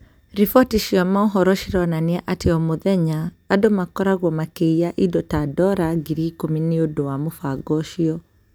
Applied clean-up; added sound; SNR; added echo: none; none; none; none.